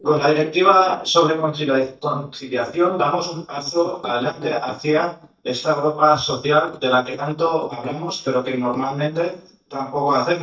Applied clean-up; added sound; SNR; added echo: neural mask model DeepFilterNet 3.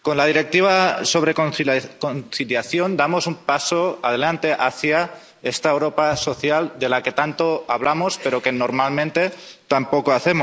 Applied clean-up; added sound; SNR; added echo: none; none; none; none.